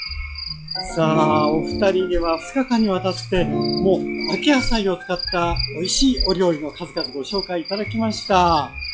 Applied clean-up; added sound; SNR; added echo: classical method log-MMSE.